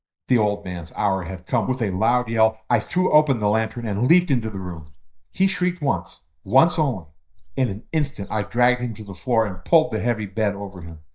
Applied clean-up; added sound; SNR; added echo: neural mask model DeepFilterNet 3.